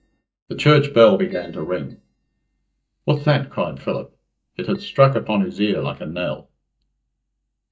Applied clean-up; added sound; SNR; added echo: neural mask model DeepFilterNet 3.